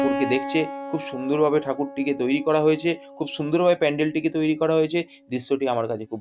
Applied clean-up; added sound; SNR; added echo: none; Keyboard (musical); 11 dB; none.